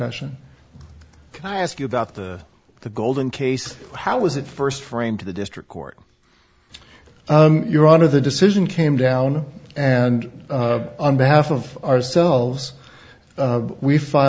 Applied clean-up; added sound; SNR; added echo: none; none; none; none.